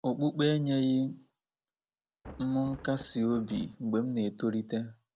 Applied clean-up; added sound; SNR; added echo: none; Thunder; 18 dB; none.